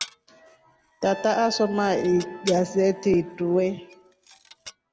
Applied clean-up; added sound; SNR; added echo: none; Glass + Trumpet; 16 dB; none.